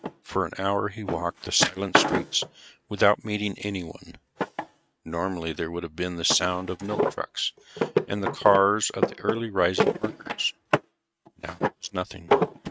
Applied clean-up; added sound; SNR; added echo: neural mask model RNNoise.